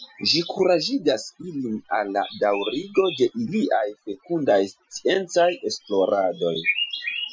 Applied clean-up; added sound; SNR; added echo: classical method Wiener filter.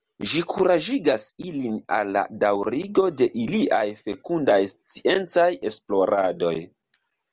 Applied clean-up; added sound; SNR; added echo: none; none; none; none.